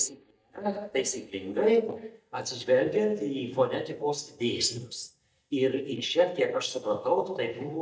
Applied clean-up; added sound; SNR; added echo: neural mask model DeepFilterNet 3.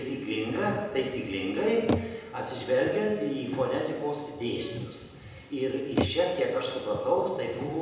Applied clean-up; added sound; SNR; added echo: none; Bicycle; 9 dB; reverberation time 0.9 s.